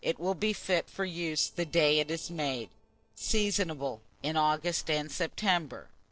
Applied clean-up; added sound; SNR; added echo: neural separator model SepFormer DNS4.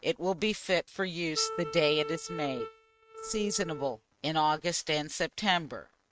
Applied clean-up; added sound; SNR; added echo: neural mask model RNNoise.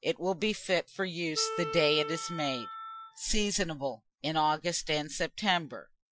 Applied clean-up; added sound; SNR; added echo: classical method Wiener filter.